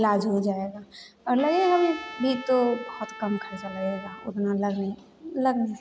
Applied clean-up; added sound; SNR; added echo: none; Trumpet; 14 dB; none.